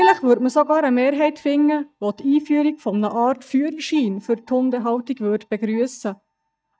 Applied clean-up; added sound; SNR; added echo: neural mask model DeepFilterNet 3.